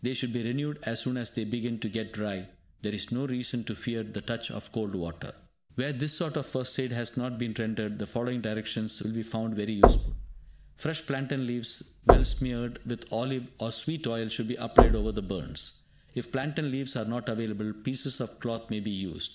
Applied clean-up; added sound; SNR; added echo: none; Knock / Wood; -5 dB; none.